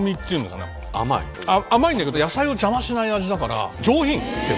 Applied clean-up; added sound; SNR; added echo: none; none; none; none.